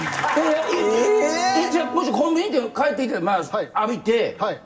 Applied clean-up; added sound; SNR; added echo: none; Wind instrument, woodwind instrument; 11 dB; reverberation time 2.4 s.